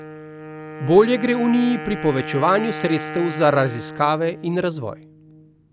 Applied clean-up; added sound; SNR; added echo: none; Wind instrument, woodwind instrument; 12 dB; none.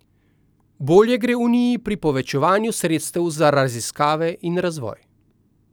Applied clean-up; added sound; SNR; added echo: none; none; none; none.